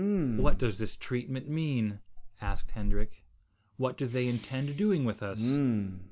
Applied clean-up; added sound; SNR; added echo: none; Respiratory sounds; -3 dB; none.